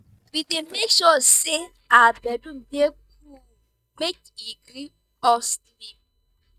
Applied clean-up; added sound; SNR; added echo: neural mask model DeepFilterNet 3.